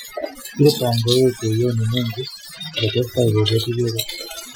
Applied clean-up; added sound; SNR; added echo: classical method Wiener filter.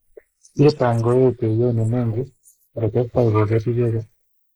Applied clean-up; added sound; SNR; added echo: neural mask model Resemble Enhance denoiser.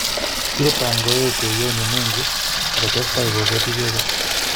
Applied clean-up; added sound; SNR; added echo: none; Sink (filling or washing) / Water tap, faucet; -3 dB; none.